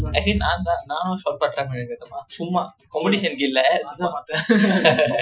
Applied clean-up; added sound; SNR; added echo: classical method Wiener filter.